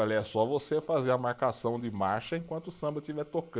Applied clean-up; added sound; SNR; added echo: neural mask model Resemble Enhance denoiser.